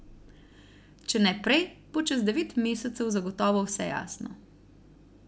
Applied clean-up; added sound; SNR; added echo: none; none; none; none.